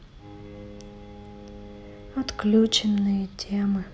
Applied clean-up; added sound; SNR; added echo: none; Bowed string instrument; 19 dB; none.